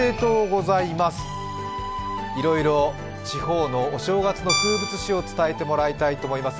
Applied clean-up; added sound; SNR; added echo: none; Guitar; 3 dB; none.